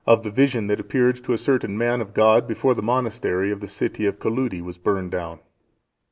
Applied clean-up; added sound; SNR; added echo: none; none; none; none.